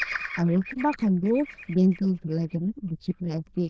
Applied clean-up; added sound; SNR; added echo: neural diffusion model UNIVERSE++.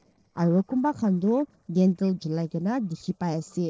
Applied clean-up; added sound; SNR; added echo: neural separator model SepFormer DNS4.